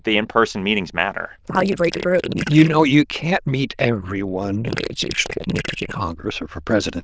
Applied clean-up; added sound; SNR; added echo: neural diffusion model UNIVERSE++.